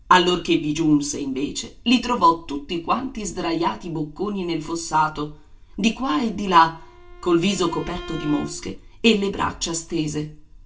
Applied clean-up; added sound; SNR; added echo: none; Bowed string instrument; 18 dB; reverberation time 0.2 s.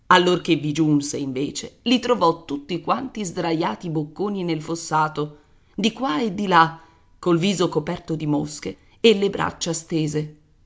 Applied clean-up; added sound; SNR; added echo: none; none; none; none.